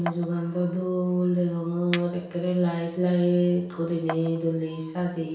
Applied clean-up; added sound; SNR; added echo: none; Chink, clink; 10 dB; reverberation time 0.7 s.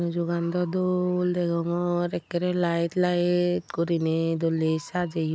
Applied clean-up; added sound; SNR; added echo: none; none; none; none.